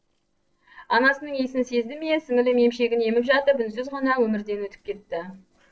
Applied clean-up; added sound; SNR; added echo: neural separator model SepFormer DNS4.